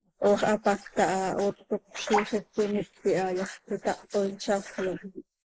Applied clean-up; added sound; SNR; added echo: neural mask model Resemble Enhance denoiser.